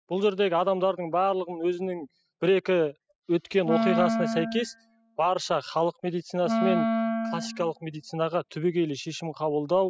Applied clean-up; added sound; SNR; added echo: classical method spectral subtraction.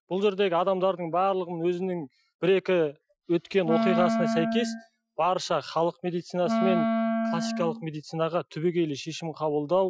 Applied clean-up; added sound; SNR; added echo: classical method Wiener filter.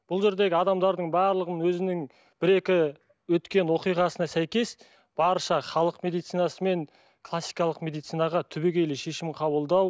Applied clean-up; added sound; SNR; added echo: none; none; none; none.